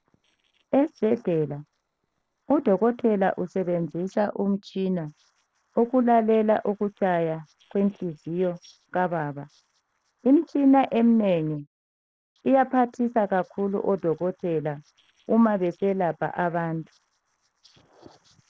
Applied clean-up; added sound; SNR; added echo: neural separator model SepFormer DNS4.